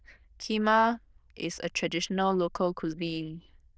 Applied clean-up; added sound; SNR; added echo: neural diffusion model UNIVERSE++.